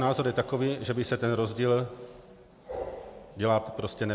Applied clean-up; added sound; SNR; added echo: none; none; none; none.